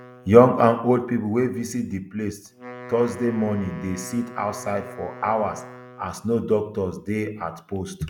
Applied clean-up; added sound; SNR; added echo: none; Wind instrument, woodwind instrument; 19 dB; none.